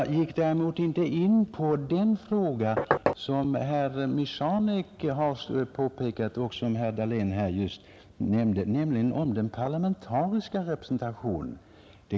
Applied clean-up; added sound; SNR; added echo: none; Knock; -2 dB; none.